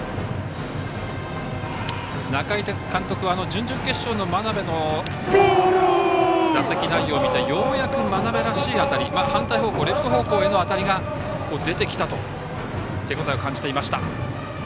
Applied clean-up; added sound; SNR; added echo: none; none; none; none.